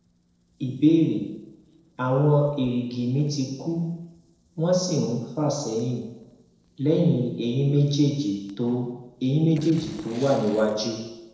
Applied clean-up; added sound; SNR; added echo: neural separator model SepFormer DNS4.